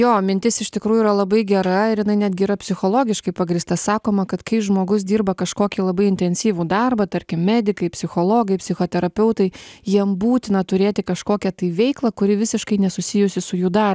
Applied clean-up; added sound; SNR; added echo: none; none; none; none.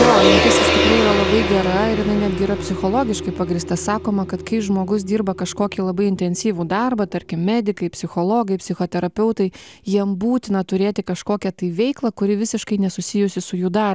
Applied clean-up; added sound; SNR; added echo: none; Gong; 4 dB; none.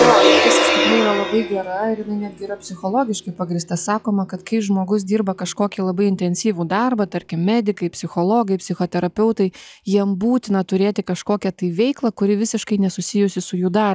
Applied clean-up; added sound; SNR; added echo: classical method log-MMSE.